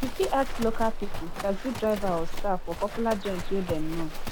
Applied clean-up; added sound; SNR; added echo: none; Livestock, farm animals, working animals; 1 dB; none.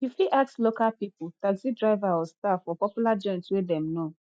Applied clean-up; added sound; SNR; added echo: none; none; none; none.